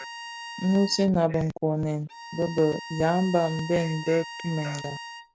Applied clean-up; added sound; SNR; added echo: none; Bowed string instrument; 14 dB; none.